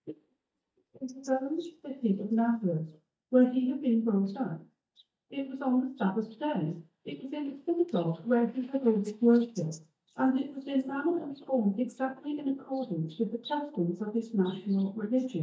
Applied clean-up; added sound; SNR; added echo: neural mask model DeepFilterNet 3.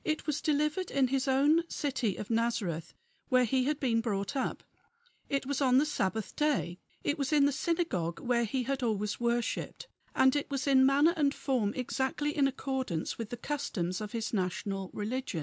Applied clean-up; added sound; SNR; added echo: none; none; none; none.